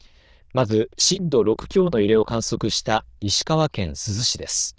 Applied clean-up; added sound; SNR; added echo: neural diffusion model UNIVERSE++.